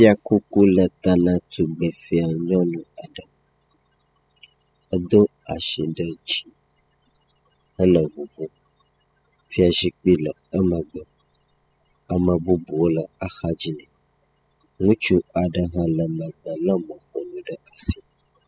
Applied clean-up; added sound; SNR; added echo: classical method spectral subtraction.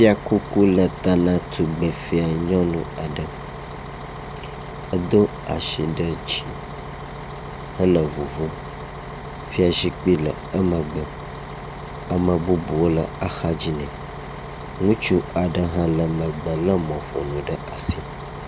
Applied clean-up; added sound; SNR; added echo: none; Bus; 10 dB; none.